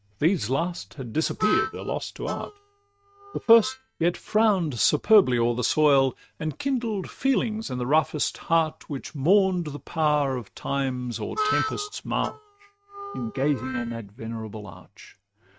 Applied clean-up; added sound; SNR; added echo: neural mask model RNNoise.